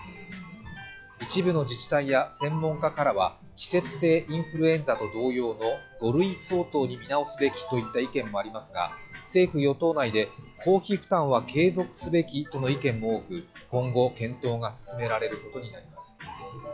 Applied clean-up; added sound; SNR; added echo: classical method log-MMSE.